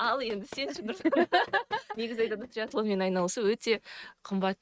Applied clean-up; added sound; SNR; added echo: neural mask model RNNoise.